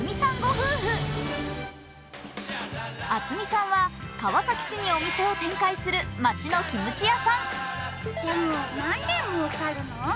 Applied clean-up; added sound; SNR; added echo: none; none; none; none.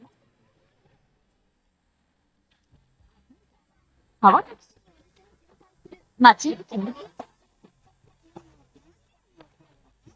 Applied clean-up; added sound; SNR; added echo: neural mask model DeepFilterNet 3.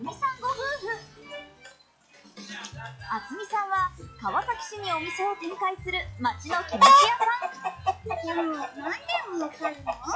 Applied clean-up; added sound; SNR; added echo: classical method log-MMSE.